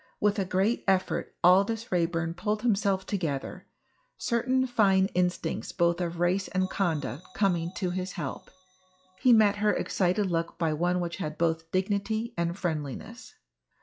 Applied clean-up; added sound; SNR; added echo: classical method log-MMSE.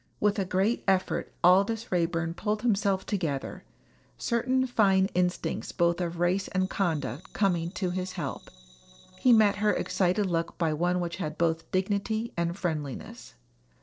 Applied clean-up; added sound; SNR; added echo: neural separator model SepFormer DNS4.